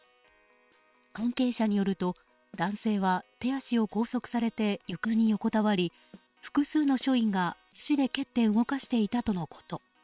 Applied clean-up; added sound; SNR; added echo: neural separator model SepFormer WHAM!.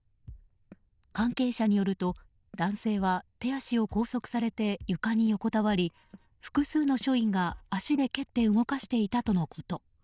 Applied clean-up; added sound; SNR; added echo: neural diffusion model UNIVERSE++.